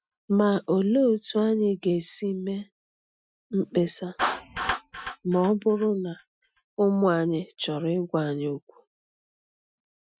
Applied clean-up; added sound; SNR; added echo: classical method Wiener filter.